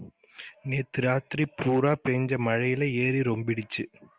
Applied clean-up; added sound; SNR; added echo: none; none; none; none.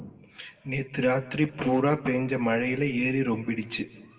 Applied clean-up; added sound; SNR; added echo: none; none; none; reverberation time 1.0 s.